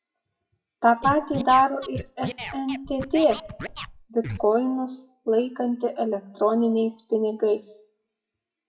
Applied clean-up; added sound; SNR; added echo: classical method WPE with log-MMSE.